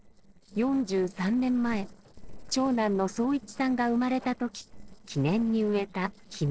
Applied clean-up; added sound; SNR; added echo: neural separator model SepFormer DNS4.